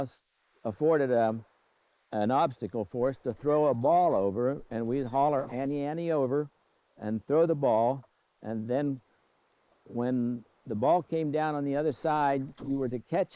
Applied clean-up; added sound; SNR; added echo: neural mask model Resemble Enhance denoiser.